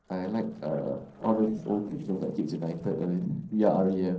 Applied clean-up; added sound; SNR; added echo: neural separator model SepFormer DNS4.